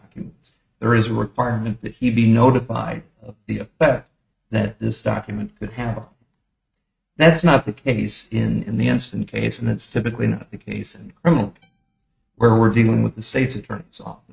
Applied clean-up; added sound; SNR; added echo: neural mask model RNNoise.